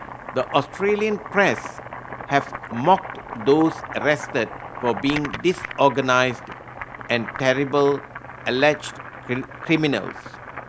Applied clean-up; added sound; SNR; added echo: none; Boiling; 12 dB; none.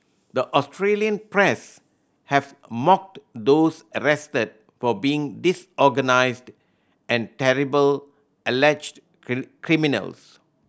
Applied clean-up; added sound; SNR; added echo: none; none; none; none.